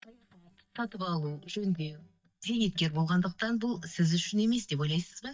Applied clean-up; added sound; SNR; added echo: neural mask model DeepFilterNet 3.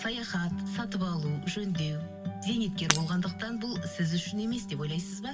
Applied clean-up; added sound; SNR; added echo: none; Shatter; 5 dB; reverberation time 1.5 s.